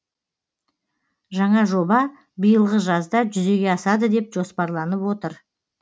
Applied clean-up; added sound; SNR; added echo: none; none; none; none.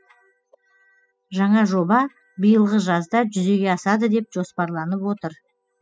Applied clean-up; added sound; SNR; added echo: classical method spectral subtraction.